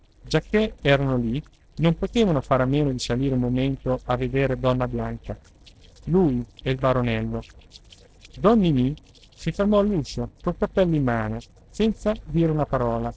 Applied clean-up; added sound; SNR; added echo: neural separator model SepFormer DNS4.